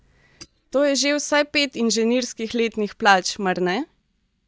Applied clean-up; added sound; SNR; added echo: neural mask model DeepFilterNet 3.